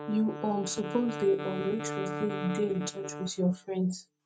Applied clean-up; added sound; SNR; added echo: neural mask model RNNoise.